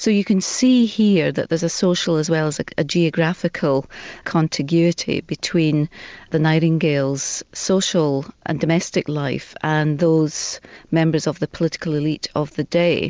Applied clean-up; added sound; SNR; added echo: none; none; none; none.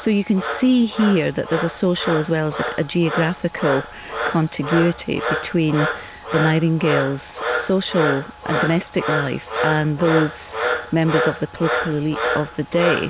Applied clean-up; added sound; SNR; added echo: none; Frog; 4 dB; none.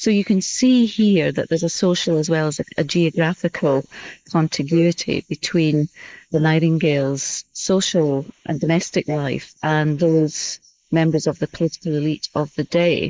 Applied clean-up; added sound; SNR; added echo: neural mask model Resemble Enhance denoiser.